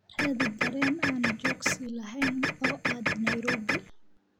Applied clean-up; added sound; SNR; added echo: none; Printer; -2 dB; none.